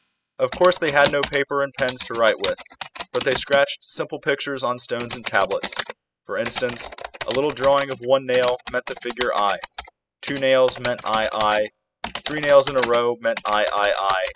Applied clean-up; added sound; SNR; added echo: classical method spectral subtraction.